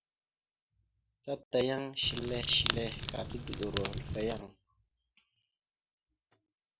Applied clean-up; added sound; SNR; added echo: none; Crackle; -3 dB; none.